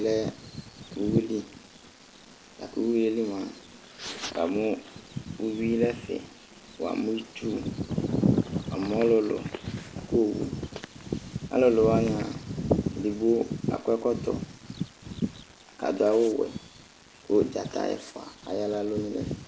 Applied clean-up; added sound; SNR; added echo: none; Bird vocalization, bird call, bird song; 5 dB; none.